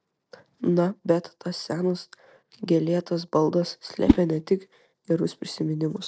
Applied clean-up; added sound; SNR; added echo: neural separator model SepFormer DNS4.